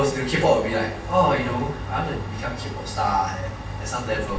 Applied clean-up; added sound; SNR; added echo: none; Slam / Engine; 11 dB; reverberation time 0.9 s.